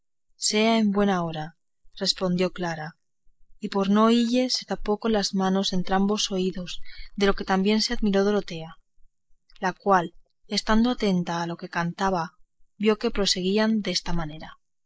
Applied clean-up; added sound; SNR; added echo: neural mask model Resemble Enhance denoiser.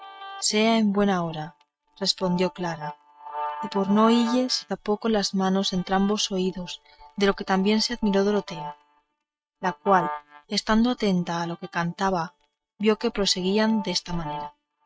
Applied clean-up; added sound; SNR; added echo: neural mask model RNNoise.